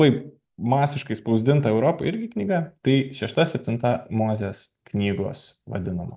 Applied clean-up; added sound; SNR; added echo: none; none; none; none.